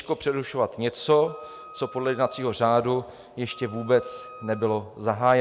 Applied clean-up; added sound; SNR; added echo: none; Wind instrument, woodwind instrument; 20 dB; none.